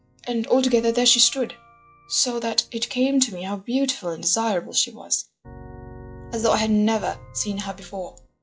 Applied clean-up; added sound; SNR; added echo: classical method log-MMSE.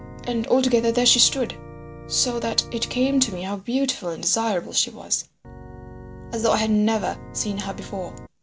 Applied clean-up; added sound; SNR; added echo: none; Organ; 15 dB; none.